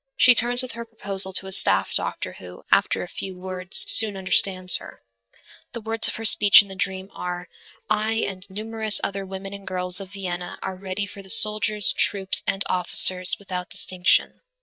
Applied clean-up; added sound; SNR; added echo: neural mask model DeepFilterNet 3.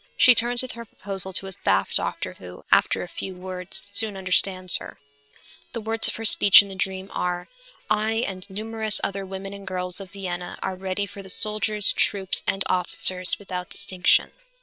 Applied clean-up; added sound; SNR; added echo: neural separator model SepFormer WHAM!.